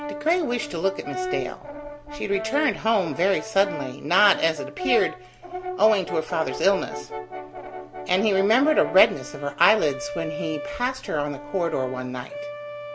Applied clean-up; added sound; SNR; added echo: none; Brass instrument; 10 dB; none.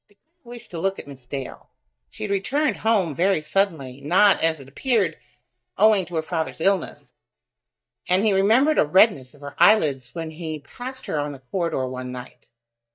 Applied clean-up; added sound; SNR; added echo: neural mask model DeepFilterNet 3.